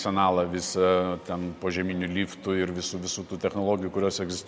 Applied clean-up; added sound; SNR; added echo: none; none; none; none.